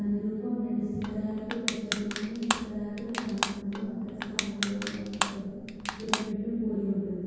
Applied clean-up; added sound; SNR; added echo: none; Crushing; 3 dB; reverberation time 2.0 s.